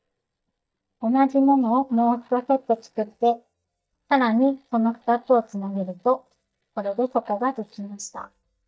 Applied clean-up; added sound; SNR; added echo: neural mask model DeepFilterNet 3.